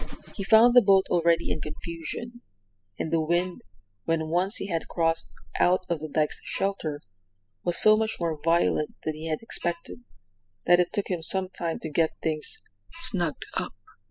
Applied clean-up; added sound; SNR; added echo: classical method spectral subtraction.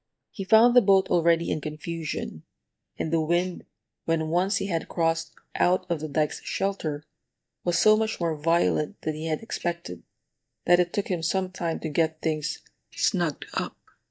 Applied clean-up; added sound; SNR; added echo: neural mask model DeepFilterNet 3.